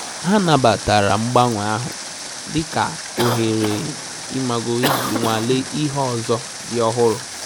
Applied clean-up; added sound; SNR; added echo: none; Cough + Water; 8 dB; none.